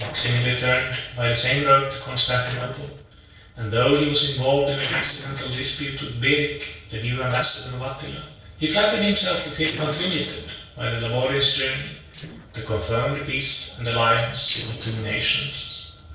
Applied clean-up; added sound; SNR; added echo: neural separator model SepFormer DNS4.